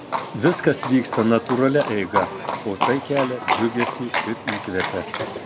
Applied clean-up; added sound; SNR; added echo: none; Livestock, farm animals, working animals; 4 dB; none.